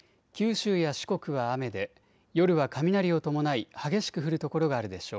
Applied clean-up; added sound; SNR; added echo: none; none; none; none.